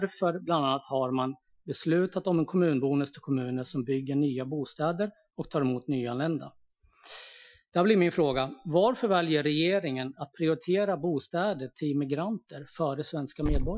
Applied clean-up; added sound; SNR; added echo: classical method Wiener filter.